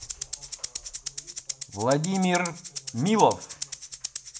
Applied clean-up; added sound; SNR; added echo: none; Rattle (instrument); 9 dB; none.